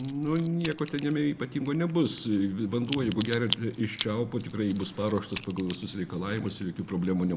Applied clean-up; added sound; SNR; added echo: none; Crack; 14 dB; none.